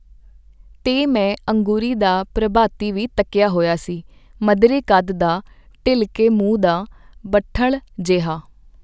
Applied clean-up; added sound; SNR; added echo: none; none; none; none.